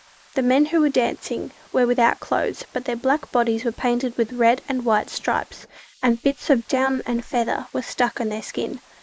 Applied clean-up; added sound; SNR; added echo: neural mask model Resemble Enhance denoiser.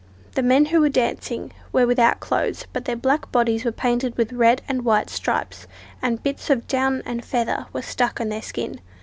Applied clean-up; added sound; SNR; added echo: none; none; none; none.